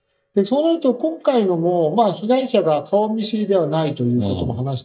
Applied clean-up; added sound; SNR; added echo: neural mask model DeepFilterNet 3.